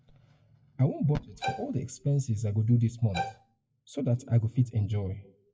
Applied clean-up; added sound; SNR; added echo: classical method WPE with log-MMSE.